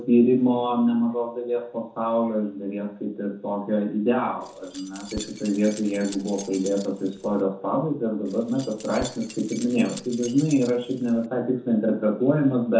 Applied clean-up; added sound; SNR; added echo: none; Keys jangling; 18 dB; reverberation time 0.7 s.